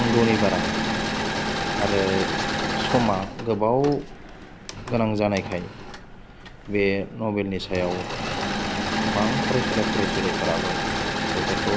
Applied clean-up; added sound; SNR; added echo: none; Engine / Mechanisms; 1 dB; none.